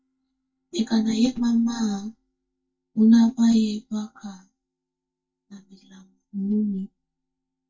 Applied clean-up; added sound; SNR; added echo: neural mask model DeepFilterNet 3.